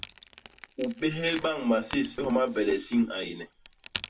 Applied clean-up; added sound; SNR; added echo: none; Crack / Crackle; 12 dB; reverberation time 0.1 s.